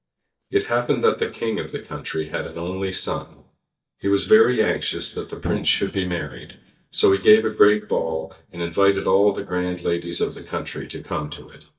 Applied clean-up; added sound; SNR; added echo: neural mask model DeepFilterNet 3.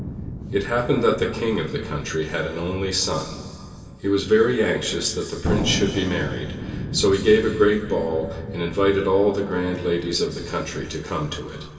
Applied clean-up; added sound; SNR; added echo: none; Thunder; 10 dB; reverberation time 2.4 s.